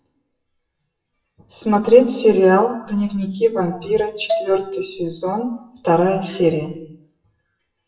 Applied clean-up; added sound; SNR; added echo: classical method WPE with log-MMSE.